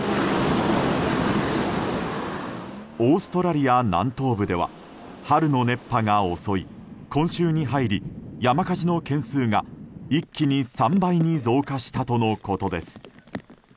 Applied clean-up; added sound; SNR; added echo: none; none; none; none.